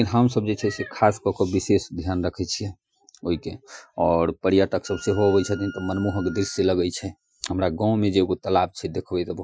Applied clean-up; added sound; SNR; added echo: classical method Wiener filter.